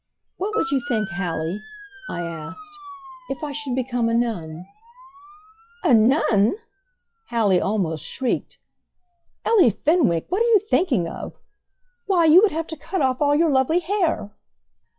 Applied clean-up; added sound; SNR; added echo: classical method log-MMSE.